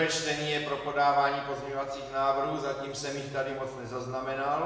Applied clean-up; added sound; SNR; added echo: none; none; none; reverberation time 1.2 s.